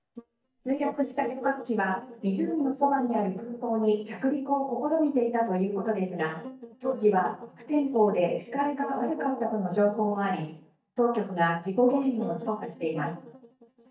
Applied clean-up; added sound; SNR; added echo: neural mask model DeepFilterNet 3.